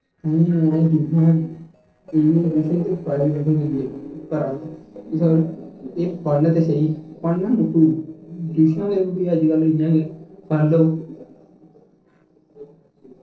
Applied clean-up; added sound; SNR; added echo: neural separator model SepFormer DNS4.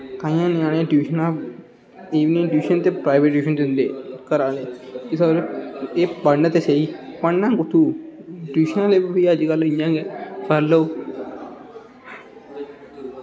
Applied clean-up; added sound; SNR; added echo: none; none; none; none.